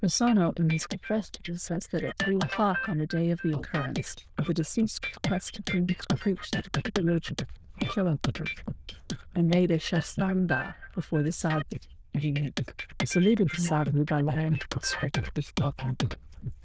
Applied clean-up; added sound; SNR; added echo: neural diffusion model UNIVERSE++.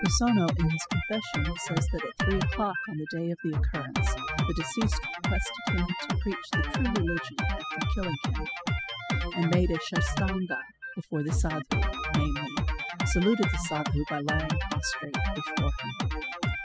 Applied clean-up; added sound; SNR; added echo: classical method spectral subtraction.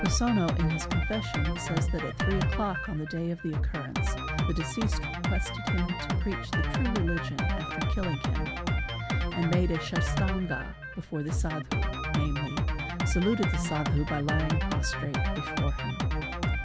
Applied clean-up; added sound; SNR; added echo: none; Drum kit; -3 dB; none.